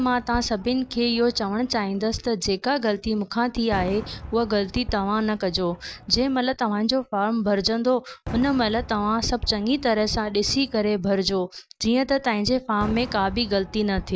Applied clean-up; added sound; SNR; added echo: none; Fireworks; 16 dB; none.